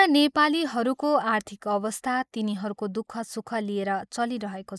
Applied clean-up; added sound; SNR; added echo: neural mask model Resemble Enhance denoiser.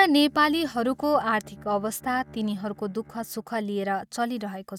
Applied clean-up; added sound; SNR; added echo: neural mask model RNNoise.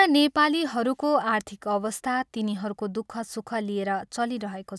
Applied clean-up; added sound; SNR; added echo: none; none; none; none.